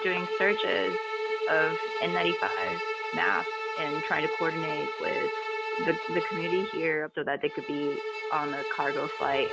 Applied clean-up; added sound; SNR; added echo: none; Bowed string instrument; 2 dB; none.